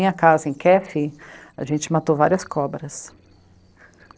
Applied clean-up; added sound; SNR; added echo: neural separator model SepFormer DNS4.